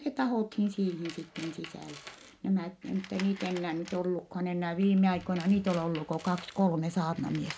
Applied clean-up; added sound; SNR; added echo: none; Tools; 19 dB; none.